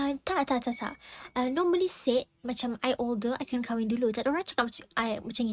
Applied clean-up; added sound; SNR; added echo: neural mask model RNNoise.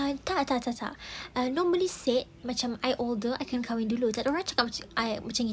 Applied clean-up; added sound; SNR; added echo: none; none; none; none.